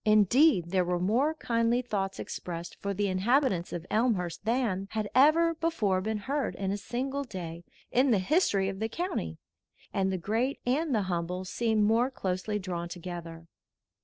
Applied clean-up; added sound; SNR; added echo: neural separator model SepFormer DNS4.